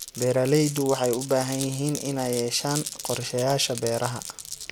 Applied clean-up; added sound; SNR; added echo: none; Glass; 11 dB; none.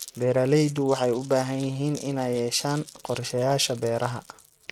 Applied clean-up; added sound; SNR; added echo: neural mask model RNNoise.